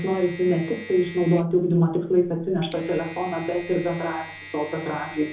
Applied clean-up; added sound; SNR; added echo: none; Domestic sounds, home sounds; 17 dB; reverberation time 0.6 s.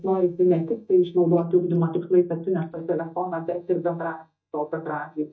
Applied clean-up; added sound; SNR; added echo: neural mask model DeepFilterNet 3.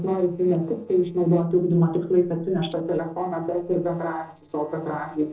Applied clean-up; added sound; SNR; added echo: neural separator model SepFormer DNS4.